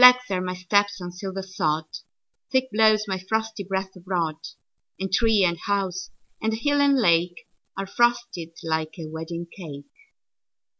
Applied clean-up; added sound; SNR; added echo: none; none; none; none.